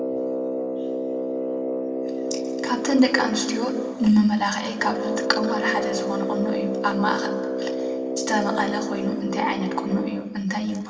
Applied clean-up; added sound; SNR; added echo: none; Brass instrument; 2 dB; reverberation time 1.4 s.